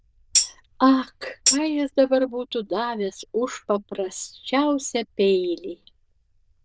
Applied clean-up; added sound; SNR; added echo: neural diffusion model UNIVERSE++.